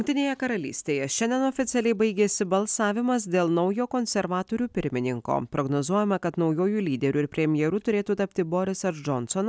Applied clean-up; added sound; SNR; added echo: none; none; none; none.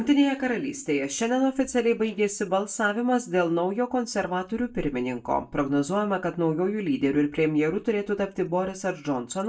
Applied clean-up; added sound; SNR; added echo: neural mask model DeepFilterNet 3.